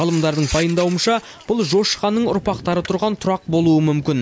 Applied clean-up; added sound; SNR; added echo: none; none; none; none.